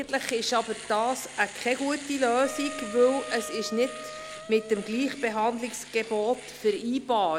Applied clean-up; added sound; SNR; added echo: none; Wind instrument, woodwind instrument + Domestic sounds, home sounds; 14 dB; none.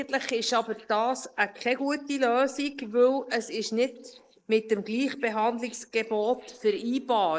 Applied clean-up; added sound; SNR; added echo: neural mask model Resemble Enhance denoiser.